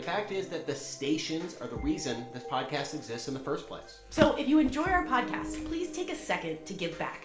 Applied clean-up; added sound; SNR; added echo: none; Drawer open or close; 10 dB; reverberation time 0.4 s.